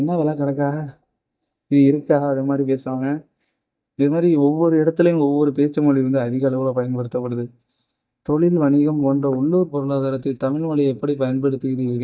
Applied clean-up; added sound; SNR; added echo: neural mask model DeepFilterNet 3.